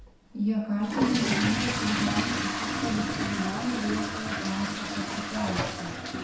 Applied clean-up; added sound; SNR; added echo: none; Fill (with liquid) / Toilet flush; 0 dB; reverberation time 0.7 s.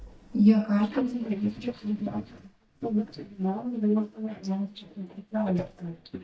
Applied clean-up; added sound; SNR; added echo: neural mask model DeepFilterNet 3.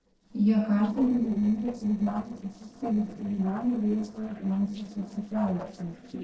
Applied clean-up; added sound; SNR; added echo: neural separator model SepFormer DNS4.